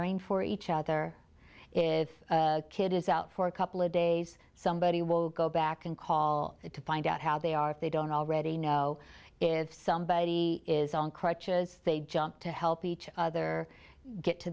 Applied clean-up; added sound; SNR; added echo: none; none; none; none.